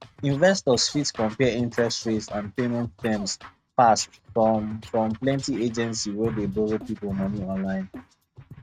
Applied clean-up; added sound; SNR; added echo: neural mask model RNNoise.